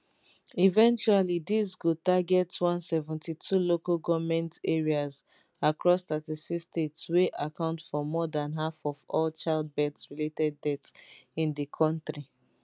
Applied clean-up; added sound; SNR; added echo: none; none; none; none.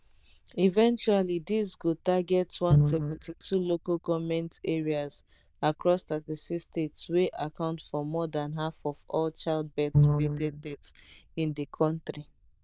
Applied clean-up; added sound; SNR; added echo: neural diffusion model UNIVERSE++.